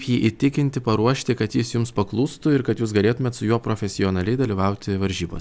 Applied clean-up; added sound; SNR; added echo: none; none; none; none.